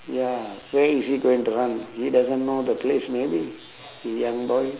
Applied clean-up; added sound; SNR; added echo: none; none; none; none.